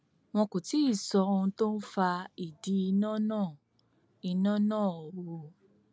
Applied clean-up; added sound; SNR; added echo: none; none; none; none.